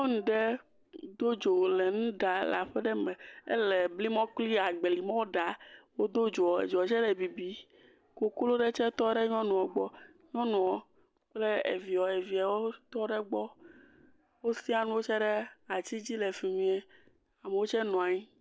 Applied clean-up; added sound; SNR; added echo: none; none; none; none.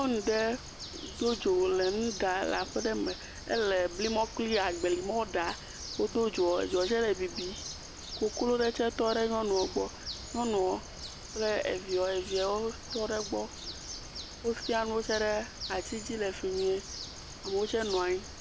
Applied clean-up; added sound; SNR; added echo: none; Bird; 11 dB; none.